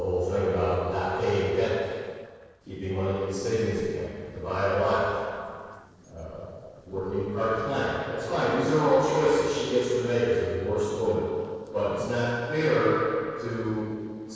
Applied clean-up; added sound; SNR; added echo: neural separator model SepFormer DNS4.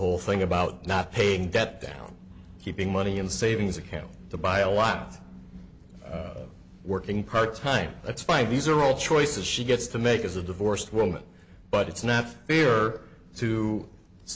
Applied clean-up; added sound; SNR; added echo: none; none; none; none.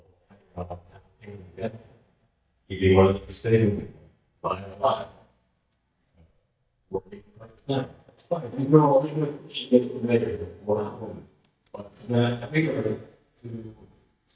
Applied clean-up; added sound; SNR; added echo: neural mask model DeepFilterNet 3.